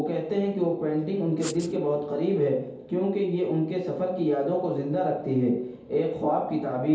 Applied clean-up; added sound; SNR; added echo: none; Writing; 14 dB; reverberation time 0.8 s.